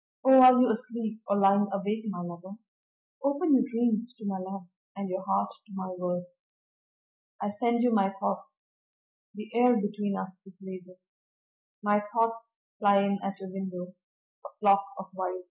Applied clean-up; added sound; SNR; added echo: none; none; none; none.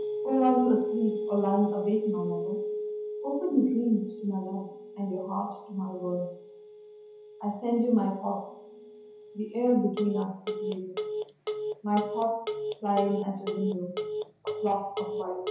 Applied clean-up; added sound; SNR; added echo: none; Telephone; 5 dB; reverberation time 2.2 s.